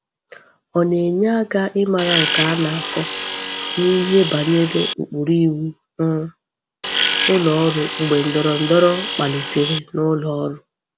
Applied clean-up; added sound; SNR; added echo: none; Tools; 1 dB; none.